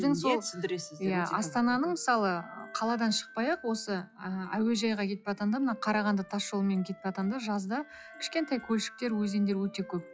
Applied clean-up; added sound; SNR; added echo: classical method log-MMSE.